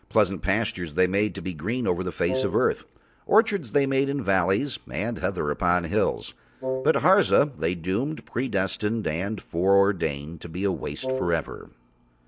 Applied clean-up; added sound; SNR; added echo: none; Wind instrument, woodwind instrument; 6 dB; none.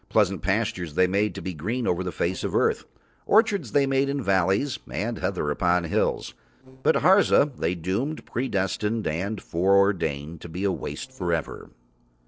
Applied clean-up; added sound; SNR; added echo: neural separator model SepFormer DNS4.